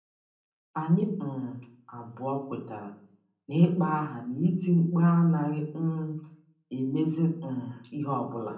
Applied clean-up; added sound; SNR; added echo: none; none; none; reverberation time 0.6 s.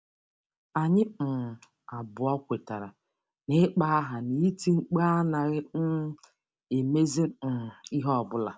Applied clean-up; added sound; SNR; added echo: none; none; none; none.